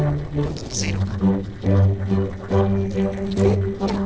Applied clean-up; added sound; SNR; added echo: neural separator model SepFormer DNS4.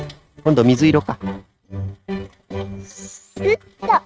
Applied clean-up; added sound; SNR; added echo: neural mask model RNNoise.